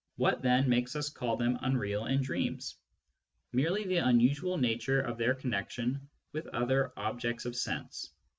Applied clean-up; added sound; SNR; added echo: none; none; none; none.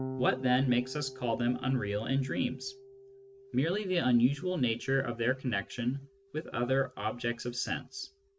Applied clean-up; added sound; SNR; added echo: none; Electric guitar / Bass guitar; 16 dB; none.